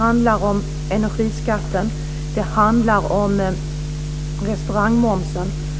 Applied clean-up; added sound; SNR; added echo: none; none; none; none.